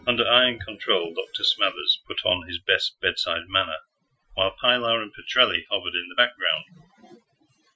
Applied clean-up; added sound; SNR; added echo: classical method Wiener filter.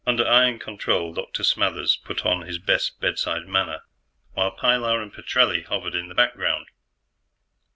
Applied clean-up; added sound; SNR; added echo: none; none; none; none.